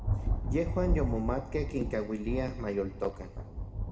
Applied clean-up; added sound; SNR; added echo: none; Thunder; 0 dB; reverberation time 1.3 s.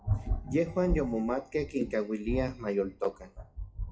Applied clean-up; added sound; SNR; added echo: classical method WPE with log-MMSE.